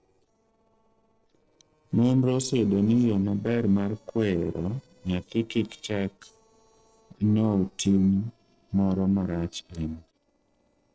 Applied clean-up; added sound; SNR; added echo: neural separator model SepFormer DNS4.